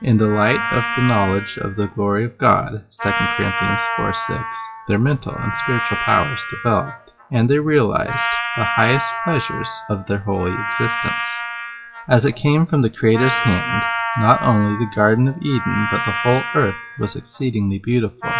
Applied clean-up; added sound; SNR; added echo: classical method WPE with log-MMSE.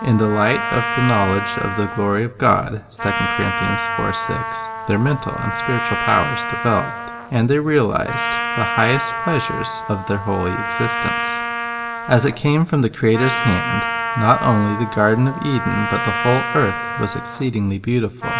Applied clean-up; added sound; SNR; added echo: none; Trumpet; 5 dB; reverberation time 0.3 s.